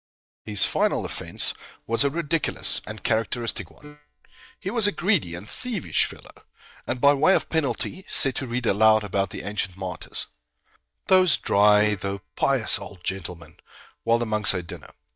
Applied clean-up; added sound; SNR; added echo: neural mask model DeepFilterNet 3.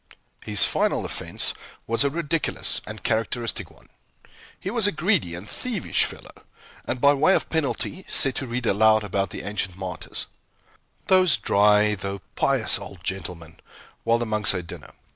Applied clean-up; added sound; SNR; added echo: none; none; none; none.